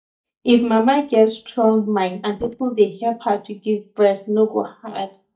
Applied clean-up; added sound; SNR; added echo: neural mask model DeepFilterNet 3.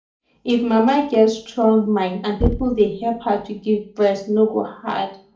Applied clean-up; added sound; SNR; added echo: none; Knock; 10 dB; reverberation time 0.4 s.